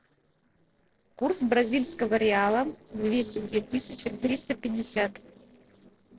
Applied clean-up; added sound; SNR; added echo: neural separator model SepFormer DNS4.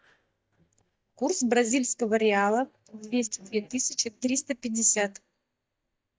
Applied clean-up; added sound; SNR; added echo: neural mask model DeepFilterNet 3.